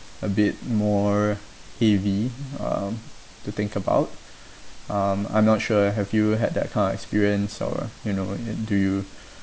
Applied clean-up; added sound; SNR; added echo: none; none; none; none.